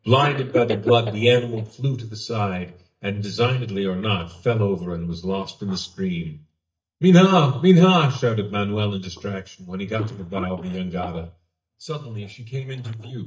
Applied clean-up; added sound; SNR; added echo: neural mask model DeepFilterNet 3.